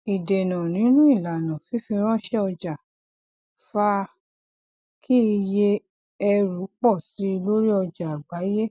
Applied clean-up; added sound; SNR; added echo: none; none; none; none.